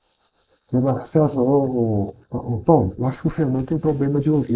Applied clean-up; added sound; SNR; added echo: neural mask model Resemble Enhance denoiser.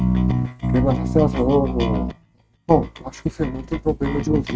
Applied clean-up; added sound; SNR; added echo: neural mask model RNNoise.